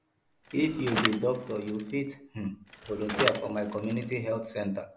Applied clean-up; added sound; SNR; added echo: none; Bicycle; 3 dB; none.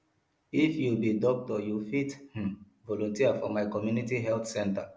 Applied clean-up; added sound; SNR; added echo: none; none; none; none.